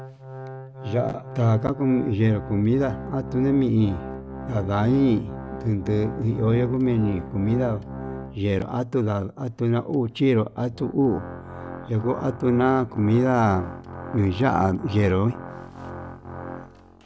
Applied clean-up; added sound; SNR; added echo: none; Organ; 12 dB; none.